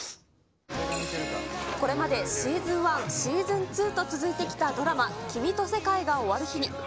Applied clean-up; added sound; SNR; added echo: none; none; none; none.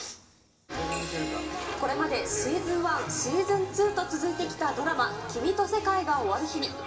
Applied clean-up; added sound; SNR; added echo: none; none; none; reverberation time 2.8 s.